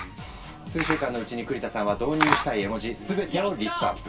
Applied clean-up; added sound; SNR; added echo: none; Camera; 4 dB; reverberation time 0.2 s.